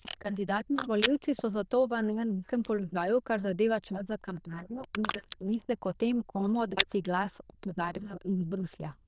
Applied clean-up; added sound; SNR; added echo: neural diffusion model UNIVERSE++.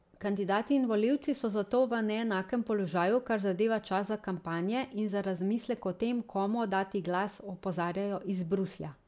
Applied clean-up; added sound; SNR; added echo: none; none; none; none.